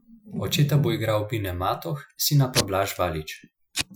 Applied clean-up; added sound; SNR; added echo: classical method Wiener filter.